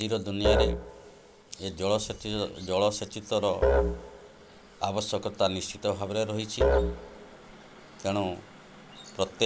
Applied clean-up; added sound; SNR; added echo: none; Musical instrument; 0 dB; none.